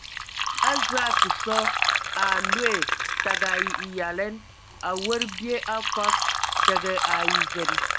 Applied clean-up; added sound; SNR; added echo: none; Fill (with liquid); -4 dB; none.